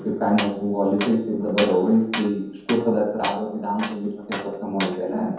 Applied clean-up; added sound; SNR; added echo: none; Tools; 12 dB; reverberation time 0.9 s.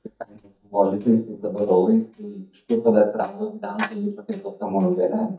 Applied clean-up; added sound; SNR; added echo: neural mask model DeepFilterNet 3.